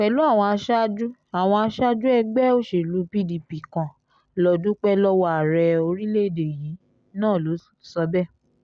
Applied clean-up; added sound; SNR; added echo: none; none; none; none.